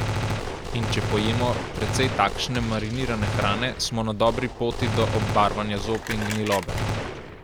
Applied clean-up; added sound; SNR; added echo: none; Gunshot, gunfire; 2 dB; none.